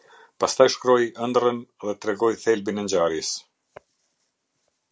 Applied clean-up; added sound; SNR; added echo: none; none; none; none.